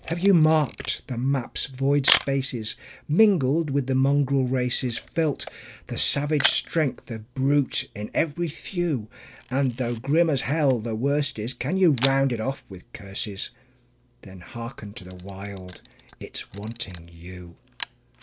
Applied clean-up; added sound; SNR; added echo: none; Camera; 14 dB; none.